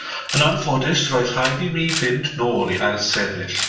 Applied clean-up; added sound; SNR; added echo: none; Camera; 10 dB; reverberation time 0.7 s.